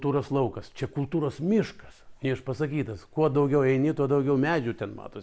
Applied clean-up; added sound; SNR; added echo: none; none; none; none.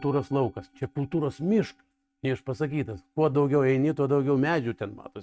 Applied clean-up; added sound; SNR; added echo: neural mask model RNNoise.